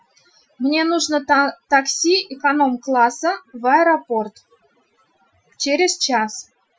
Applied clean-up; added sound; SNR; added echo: classical method Wiener filter.